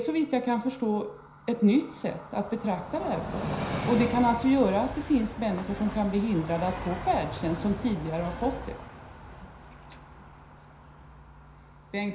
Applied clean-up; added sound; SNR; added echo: none; Train; 10 dB; reverberation time 0.5 s.